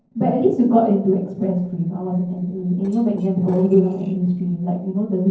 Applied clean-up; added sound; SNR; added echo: neural separator model SepFormer DNS4.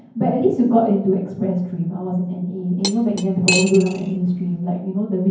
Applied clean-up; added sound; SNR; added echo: none; Cutlery, silverware; 6 dB; reverberation time 0.9 s.